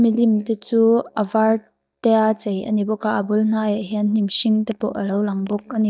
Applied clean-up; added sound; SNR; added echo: neural mask model DeepFilterNet 3.